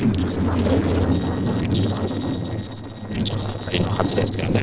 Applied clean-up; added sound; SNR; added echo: neural separator model SepFormer DNS4.